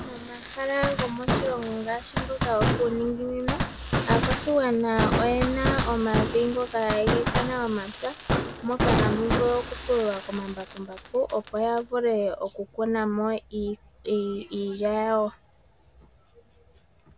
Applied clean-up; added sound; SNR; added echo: none; Fireworks; 3 dB; none.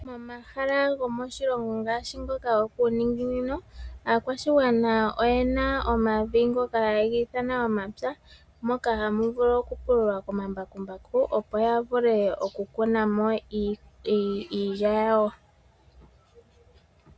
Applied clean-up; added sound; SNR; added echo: none; none; none; none.